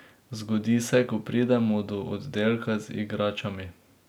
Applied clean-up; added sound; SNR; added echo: none; none; none; none.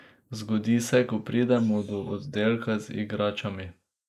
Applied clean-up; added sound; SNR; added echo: neural mask model Resemble Enhance denoiser.